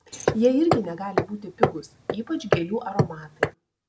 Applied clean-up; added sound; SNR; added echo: none; Hammer; -1 dB; none.